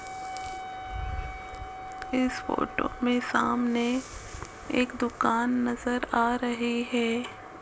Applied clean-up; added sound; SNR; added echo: none; Wind instrument, woodwind instrument; 15 dB; none.